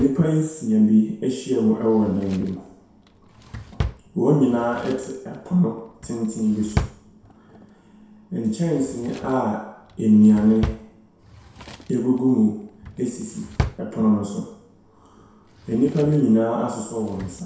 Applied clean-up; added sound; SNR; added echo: none; Drawer open or close; 13 dB; reverberation time 0.7 s.